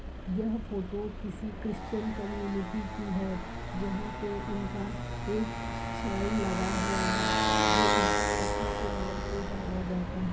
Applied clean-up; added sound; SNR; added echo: none; Motorcycle; -3 dB; reverberation time 0.5 s.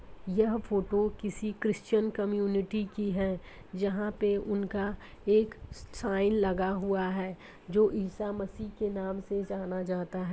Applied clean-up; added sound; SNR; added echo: none; none; none; none.